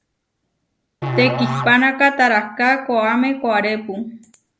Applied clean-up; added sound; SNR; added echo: none; Musical instrument; 8 dB; none.